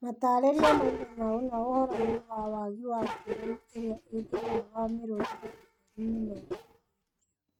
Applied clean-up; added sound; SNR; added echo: neural mask model RNNoise.